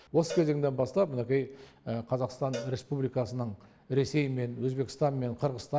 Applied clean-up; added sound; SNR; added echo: none; Cowbell; 17 dB; none.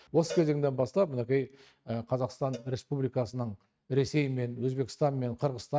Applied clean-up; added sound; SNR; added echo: neural mask model RNNoise.